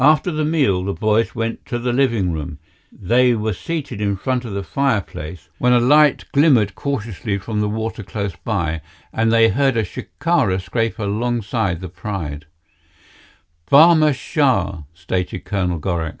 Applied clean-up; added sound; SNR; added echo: none; none; none; none.